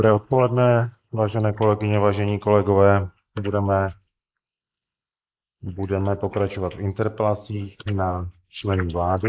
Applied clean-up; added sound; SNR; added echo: neural mask model Resemble Enhance denoiser.